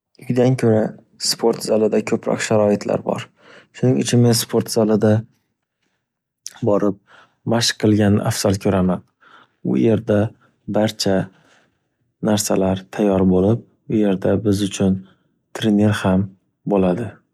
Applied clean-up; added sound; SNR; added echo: none; none; none; none.